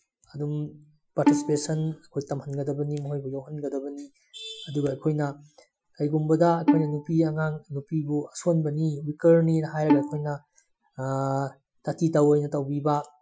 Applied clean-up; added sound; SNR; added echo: classical method Wiener filter.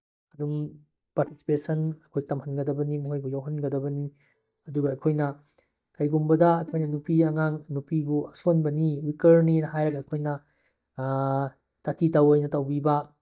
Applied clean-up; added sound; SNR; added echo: neural mask model DeepFilterNet 3.